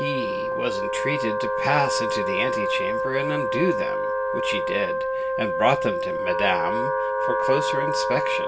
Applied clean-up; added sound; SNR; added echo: none; Wind instrument, woodwind instrument; -3 dB; reverberation time 0.2 s.